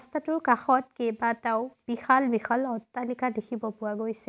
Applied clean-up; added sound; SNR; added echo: none; none; none; none.